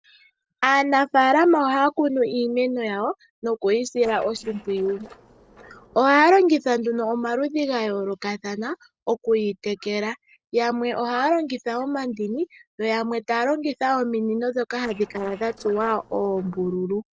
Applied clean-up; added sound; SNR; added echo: neural separator model SepFormer DNS4.